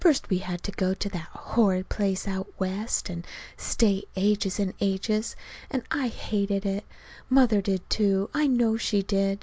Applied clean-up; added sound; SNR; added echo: none; none; none; none.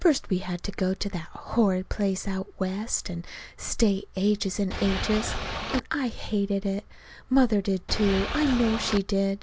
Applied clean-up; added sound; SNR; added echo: none; Boat, Water vehicle; 4 dB; none.